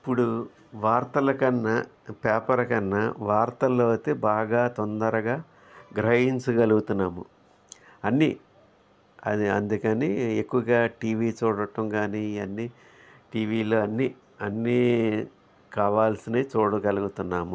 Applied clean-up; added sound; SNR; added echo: none; none; none; none.